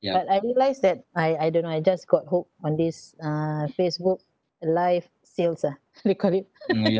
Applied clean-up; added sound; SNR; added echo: none; none; none; none.